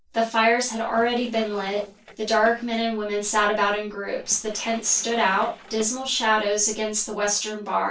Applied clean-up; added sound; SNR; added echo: neural separator model SepFormer DNS4.